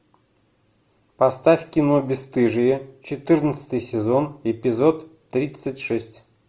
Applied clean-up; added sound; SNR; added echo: none; none; none; none.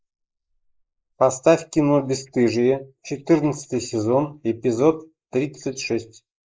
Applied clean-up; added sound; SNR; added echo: neural mask model Resemble Enhance denoiser.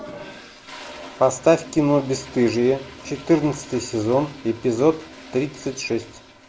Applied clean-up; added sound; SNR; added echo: none; Toilet flush; 18 dB; none.